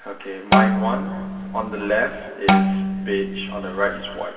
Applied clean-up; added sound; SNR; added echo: none; Bowed string instrument; -3 dB; reverberation time 2.7 s.